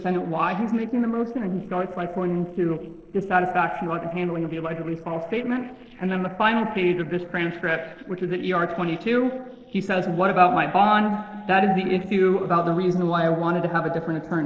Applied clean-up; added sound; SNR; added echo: neural separator model SepFormer DNS4.